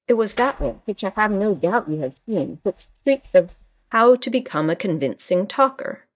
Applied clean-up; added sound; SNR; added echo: neural mask model DeepFilterNet 3.